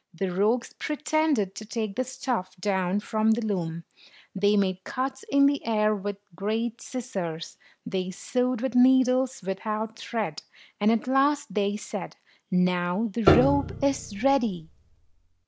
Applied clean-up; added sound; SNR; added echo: none; Piano; 2 dB; none.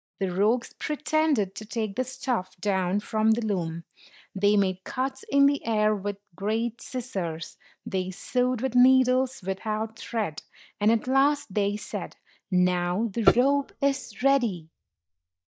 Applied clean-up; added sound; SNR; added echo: neural mask model DeepFilterNet 3.